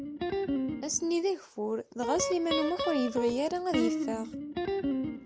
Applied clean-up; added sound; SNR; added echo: none; Guitar; 1 dB; none.